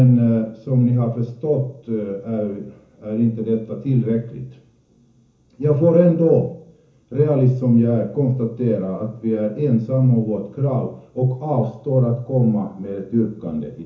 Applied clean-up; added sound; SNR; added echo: none; none; none; reverberation time 0.7 s.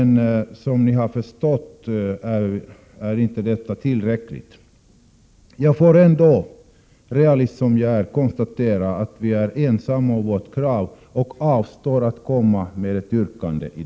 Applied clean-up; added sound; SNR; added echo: none; none; none; none.